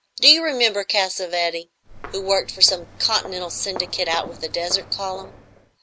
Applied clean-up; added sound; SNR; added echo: none; Walk, footsteps; 17 dB; none.